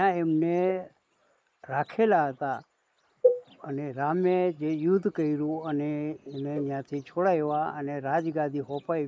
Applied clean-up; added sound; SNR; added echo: neural mask model Resemble Enhance denoiser.